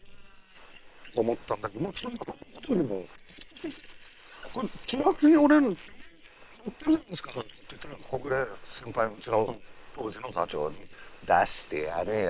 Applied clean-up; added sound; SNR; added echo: neural separator model SepFormer WHAM!.